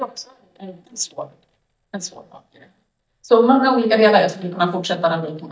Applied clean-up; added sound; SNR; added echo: neural mask model DeepFilterNet 3.